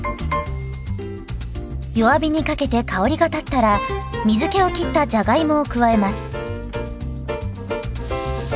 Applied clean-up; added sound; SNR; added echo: none; none; none; none.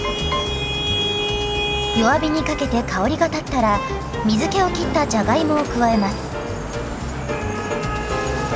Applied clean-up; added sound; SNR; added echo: none; Traffic noise, roadway noise / Vehicle horn, car horn, honking; 4 dB; none.